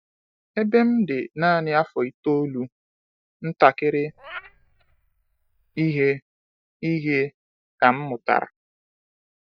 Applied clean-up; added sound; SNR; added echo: neural mask model DeepFilterNet 3.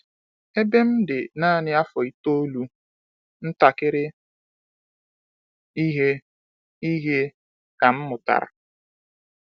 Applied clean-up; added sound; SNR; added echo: none; none; none; none.